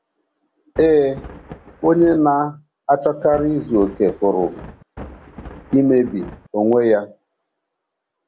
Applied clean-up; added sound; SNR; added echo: none; Thunder; 17 dB; none.